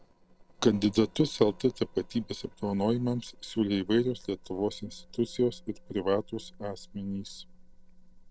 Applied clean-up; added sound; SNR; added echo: neural separator model SepFormer DNS4.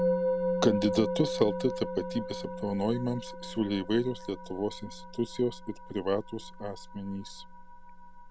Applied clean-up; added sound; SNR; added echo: none; Musical instrument; 4 dB; none.